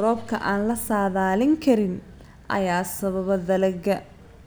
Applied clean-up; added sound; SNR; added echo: none; none; none; none.